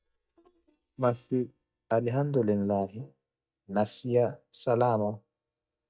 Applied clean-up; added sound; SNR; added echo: neural mask model DeepFilterNet 3.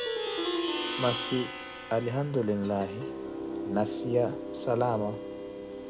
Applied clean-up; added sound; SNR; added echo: none; Plucked string instrument; 3 dB; reverberation time 0.6 s.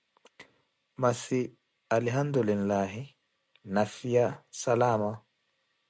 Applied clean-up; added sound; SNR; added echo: none; none; none; none.